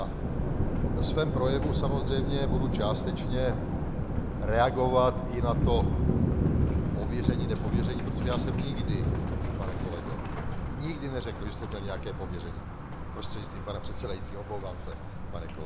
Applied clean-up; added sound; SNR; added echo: none; Thunder; -4 dB; none.